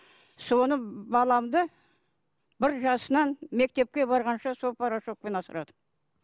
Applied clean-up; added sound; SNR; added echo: none; none; none; none.